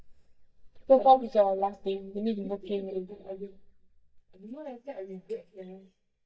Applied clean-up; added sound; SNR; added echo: neural mask model DeepFilterNet 3.